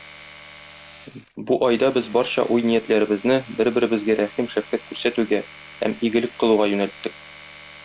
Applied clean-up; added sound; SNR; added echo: none; Domestic sounds, home sounds; 19 dB; none.